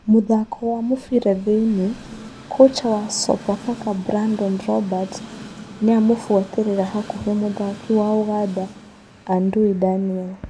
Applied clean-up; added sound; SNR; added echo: none; Train; 18 dB; none.